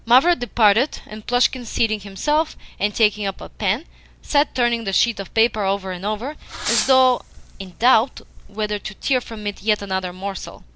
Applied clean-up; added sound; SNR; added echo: none; Fireworks; 10 dB; none.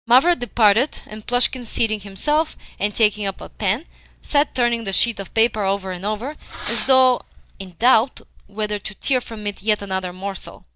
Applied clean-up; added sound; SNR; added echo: neural mask model DeepFilterNet 3.